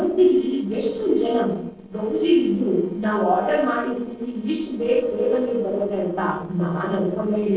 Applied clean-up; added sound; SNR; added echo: neural separator model SepFormer DNS4.